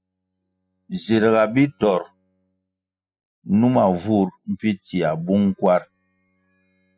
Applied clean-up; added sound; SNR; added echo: classical method spectral subtraction.